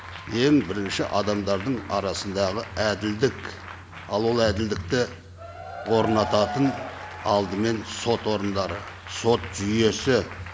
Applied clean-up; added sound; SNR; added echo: none; Applause / Crowd / Cheering; 13 dB; none.